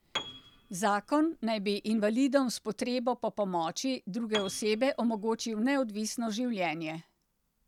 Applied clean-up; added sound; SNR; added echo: none; Piano; 15 dB; none.